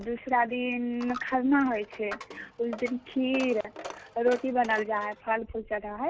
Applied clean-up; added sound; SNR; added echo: none; Coin (dropping); 16 dB; none.